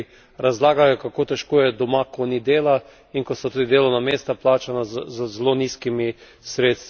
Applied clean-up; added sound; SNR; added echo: none; none; none; none.